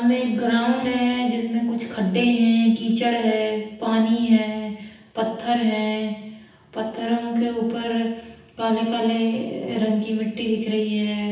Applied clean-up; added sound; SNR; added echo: none; none; none; reverberation time 0.9 s.